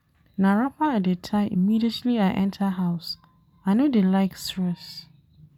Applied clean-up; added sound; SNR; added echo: none; none; none; none.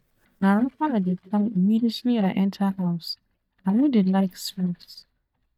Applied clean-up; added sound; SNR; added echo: neural mask model DeepFilterNet 3.